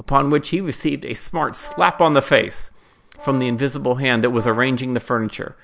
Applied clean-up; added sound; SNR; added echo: none; Brass instrument; 19 dB; none.